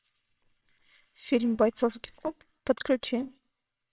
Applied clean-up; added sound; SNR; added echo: neural separator model SepFormer WHAMR!.